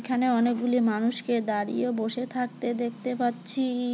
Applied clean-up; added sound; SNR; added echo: none; none; none; none.